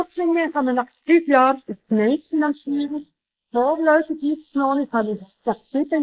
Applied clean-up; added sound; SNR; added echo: neural mask model Resemble Enhance denoiser.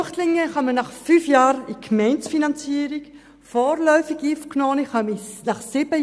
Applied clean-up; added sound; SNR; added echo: none; none; none; none.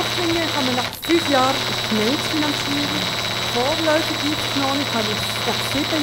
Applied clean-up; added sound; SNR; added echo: none; Tools; 0 dB; none.